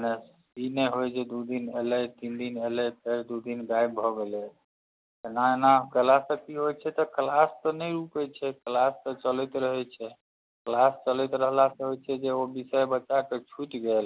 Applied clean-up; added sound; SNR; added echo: none; none; none; none.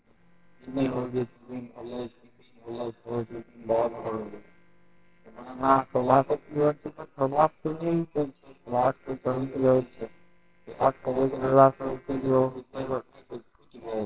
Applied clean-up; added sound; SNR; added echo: neural separator model SepFormer WHAMR!.